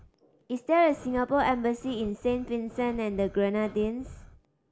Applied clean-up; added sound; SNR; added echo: none; Breathing; 19 dB; none.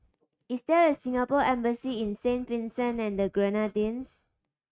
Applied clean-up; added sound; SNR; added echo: neural mask model RNNoise.